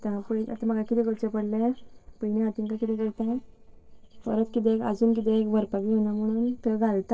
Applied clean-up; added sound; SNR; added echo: neural separator model SepFormer DNS4.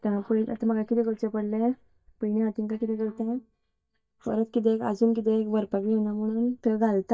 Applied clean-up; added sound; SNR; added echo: neural mask model DeepFilterNet 3.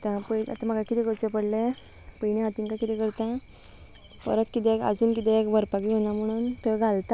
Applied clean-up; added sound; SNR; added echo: none; none; none; none.